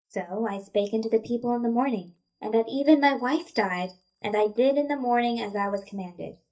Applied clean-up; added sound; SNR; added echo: neural mask model DeepFilterNet 3.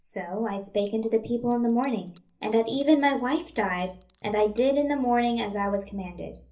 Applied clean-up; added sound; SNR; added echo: none; Bell; 16 dB; reverberation time 0.3 s.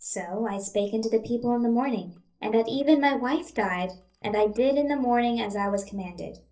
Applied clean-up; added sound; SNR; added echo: neural separator model SepFormer DNS4.